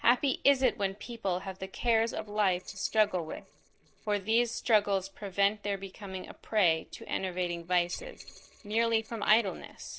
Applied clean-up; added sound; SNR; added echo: neural separator model SepFormer DNS4.